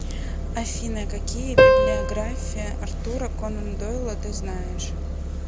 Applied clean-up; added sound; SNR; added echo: none; Piano; -4 dB; none.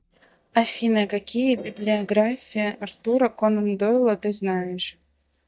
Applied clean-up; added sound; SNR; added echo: neural mask model DeepFilterNet 3.